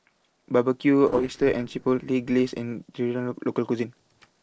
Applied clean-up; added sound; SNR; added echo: neural separator model SepFormer DNS4.